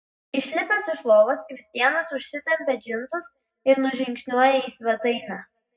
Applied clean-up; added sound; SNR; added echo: none; none; none; reverberation time 0.3 s.